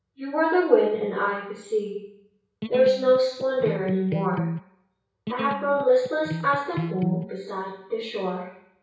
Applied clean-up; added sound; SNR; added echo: none; Electric guitar; 7 dB; reverberation time 0.6 s.